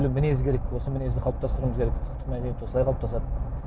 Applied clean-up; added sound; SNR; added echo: none; none; none; none.